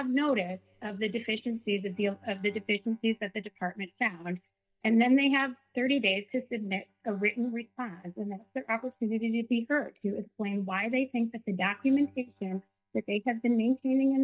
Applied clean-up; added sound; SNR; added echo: neural mask model DeepFilterNet 3.